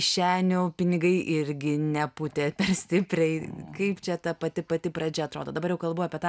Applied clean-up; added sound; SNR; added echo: none; none; none; none.